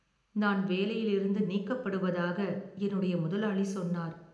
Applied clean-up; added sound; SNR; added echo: none; none; none; reverberation time 0.7 s.